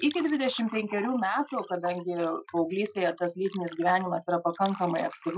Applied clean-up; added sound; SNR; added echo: classical method Wiener filter.